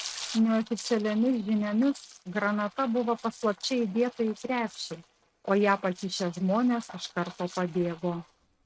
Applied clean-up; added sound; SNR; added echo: neural mask model RNNoise.